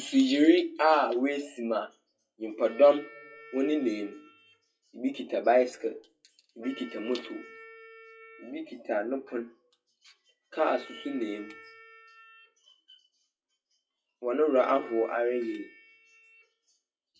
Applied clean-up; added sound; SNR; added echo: classical method WPE with log-MMSE.